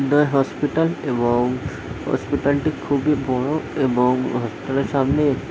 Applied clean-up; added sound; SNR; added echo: none; none; none; none.